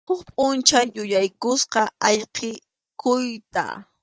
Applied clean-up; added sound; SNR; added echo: neural mask model DeepFilterNet 3.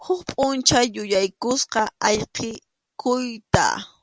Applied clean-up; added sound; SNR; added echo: none; none; none; none.